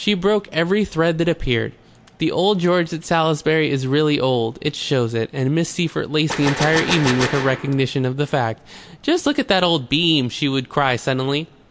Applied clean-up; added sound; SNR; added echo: none; Gunshot, gunfire; 6 dB; none.